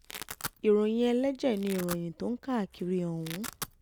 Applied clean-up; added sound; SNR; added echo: none; Domestic sounds, home sounds; 14 dB; none.